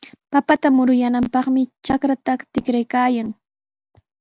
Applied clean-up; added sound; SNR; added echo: none; none; none; none.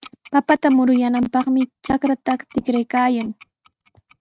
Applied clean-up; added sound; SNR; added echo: neural mask model RNNoise.